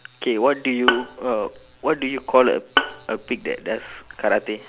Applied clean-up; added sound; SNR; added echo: none; Bowed string instrument; 6 dB; none.